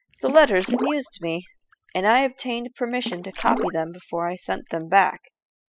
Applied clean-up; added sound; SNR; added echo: classical method spectral subtraction.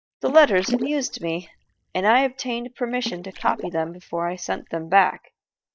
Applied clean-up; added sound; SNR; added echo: neural mask model DeepFilterNet 3.